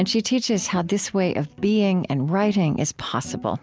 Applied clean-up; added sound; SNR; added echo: none; none; none; none.